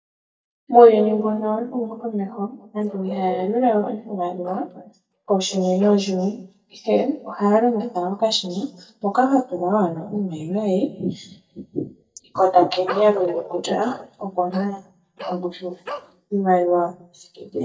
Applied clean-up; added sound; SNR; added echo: neural mask model DeepFilterNet 3.